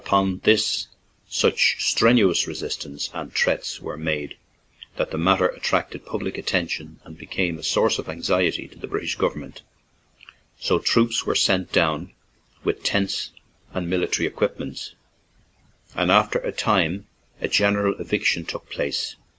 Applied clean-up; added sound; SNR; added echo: none; none; none; none.